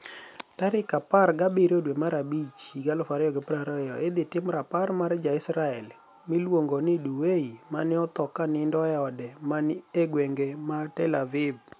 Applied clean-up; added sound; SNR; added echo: none; none; none; none.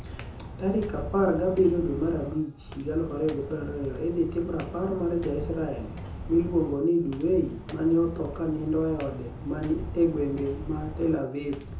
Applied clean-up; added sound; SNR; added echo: none; Walk, footsteps; 10 dB; reverberation time 0.6 s.